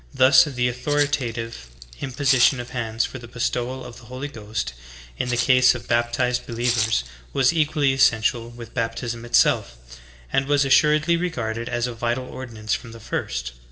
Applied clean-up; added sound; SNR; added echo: none; Rattle (instrument); 7 dB; reverberation time 0.7 s.